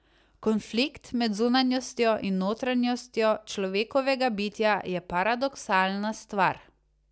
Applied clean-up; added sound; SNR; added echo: none; none; none; none.